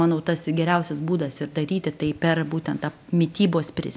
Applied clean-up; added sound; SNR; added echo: none; none; none; none.